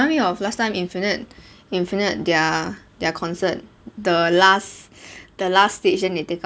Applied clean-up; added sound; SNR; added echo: none; none; none; none.